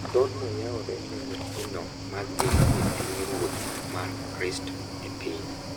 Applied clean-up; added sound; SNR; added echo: none; Cricket / Waves, surf; -4 dB; none.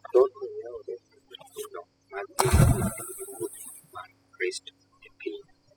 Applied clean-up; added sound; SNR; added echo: classical method spectral subtraction.